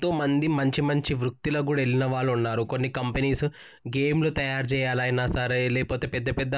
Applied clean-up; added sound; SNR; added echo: none; none; none; none.